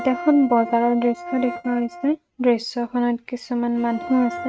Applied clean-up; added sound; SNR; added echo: neural mask model RNNoise.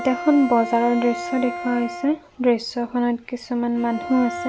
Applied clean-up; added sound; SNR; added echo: none; Bowed string instrument; 11 dB; none.